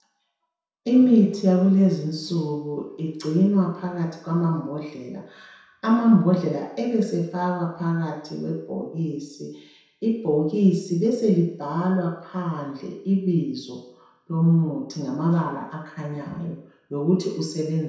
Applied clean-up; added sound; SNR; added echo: none; none; none; reverberation time 0.7 s.